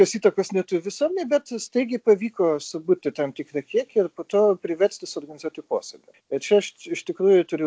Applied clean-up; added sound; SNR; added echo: none; none; none; none.